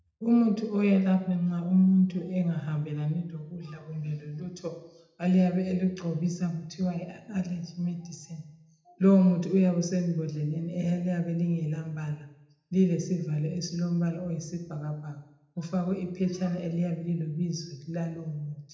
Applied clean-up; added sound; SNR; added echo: none; none; none; reverberation time 0.8 s.